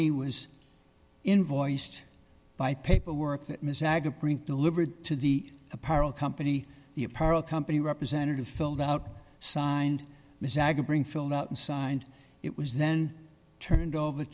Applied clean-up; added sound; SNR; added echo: none; none; none; none.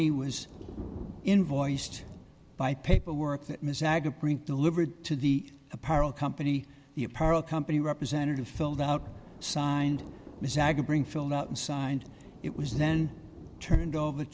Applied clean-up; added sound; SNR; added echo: none; Thunder; 17 dB; none.